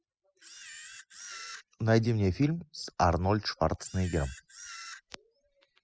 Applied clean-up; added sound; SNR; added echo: classical method spectral subtraction.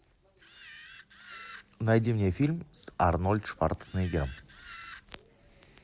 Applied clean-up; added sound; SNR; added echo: none; Camera; 15 dB; none.